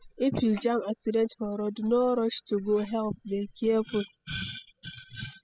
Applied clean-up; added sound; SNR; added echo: classical method spectral subtraction.